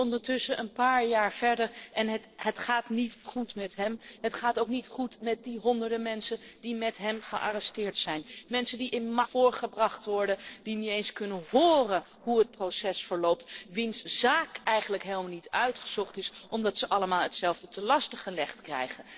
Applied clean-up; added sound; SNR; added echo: neural separator model SepFormer DNS4.